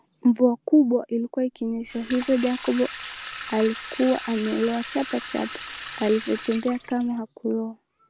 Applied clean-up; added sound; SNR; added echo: none; Sink (filling or washing) / Water tap, faucet; 10 dB; none.